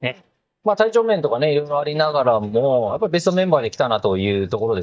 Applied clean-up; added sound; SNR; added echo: neural mask model DeepFilterNet 3.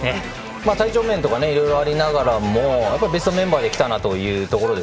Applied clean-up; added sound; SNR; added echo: none; none; none; none.